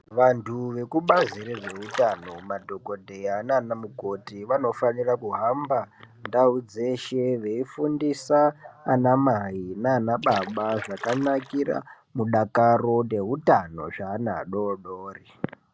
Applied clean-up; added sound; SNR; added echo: none; Splash, splatter; 13 dB; none.